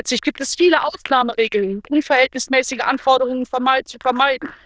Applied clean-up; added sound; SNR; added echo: neural diffusion model UNIVERSE++.